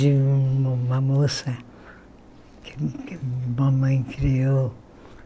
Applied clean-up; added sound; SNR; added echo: none; none; none; none.